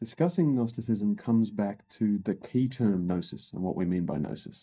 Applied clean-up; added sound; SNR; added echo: neural mask model DeepFilterNet 3.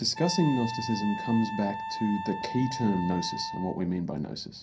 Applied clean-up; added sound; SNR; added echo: none; Wind instrument, woodwind instrument; 8 dB; reverberation time 0.3 s.